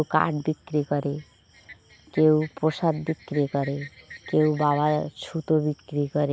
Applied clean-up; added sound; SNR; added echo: none; none; none; none.